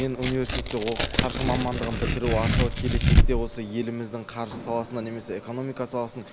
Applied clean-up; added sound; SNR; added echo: none; Tearing; -4 dB; none.